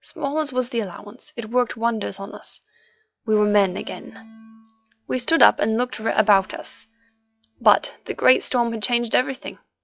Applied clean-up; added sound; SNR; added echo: classical method log-MMSE.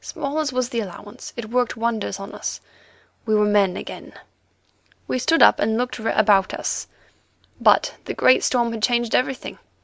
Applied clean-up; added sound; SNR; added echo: none; none; none; none.